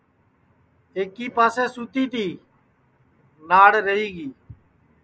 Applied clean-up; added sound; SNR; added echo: none; none; none; none.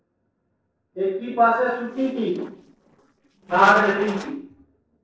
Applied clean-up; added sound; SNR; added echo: neural separator model SepFormer DNS4.